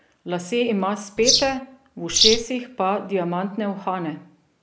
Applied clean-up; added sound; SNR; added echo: none; Bird vocalization, bird call, bird song; -3 dB; none.